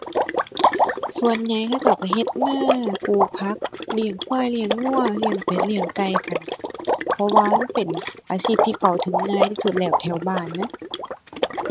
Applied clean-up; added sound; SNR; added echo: neural mask model RNNoise.